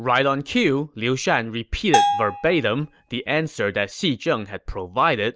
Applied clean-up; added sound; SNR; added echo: none; Bell; 2 dB; none.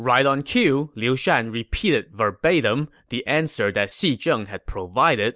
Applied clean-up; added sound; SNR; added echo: none; none; none; none.